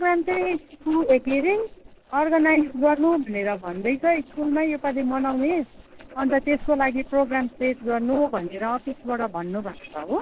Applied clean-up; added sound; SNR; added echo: neural separator model SepFormer DNS4.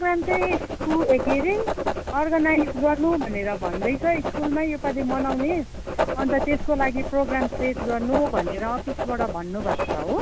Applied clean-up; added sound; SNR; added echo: none; Writing; 4 dB; none.